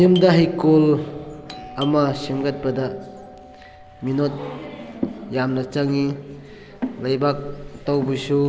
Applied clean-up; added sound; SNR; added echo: none; Doorbell + Bird; 20 dB; none.